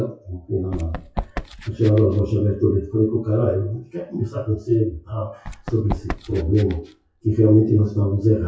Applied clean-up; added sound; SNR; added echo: classical method WPE with log-MMSE.